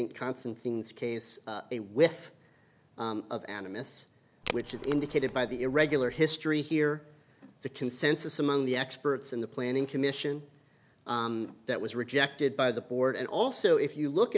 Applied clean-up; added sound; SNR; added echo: none; Crack; 13 dB; none.